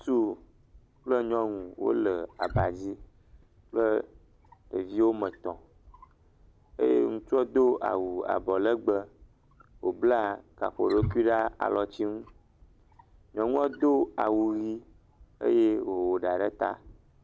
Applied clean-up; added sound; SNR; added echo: none; Wild animals; 16 dB; none.